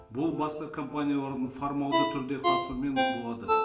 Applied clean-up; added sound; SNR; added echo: none; Ringtone; 0 dB; reverberation time 0.8 s.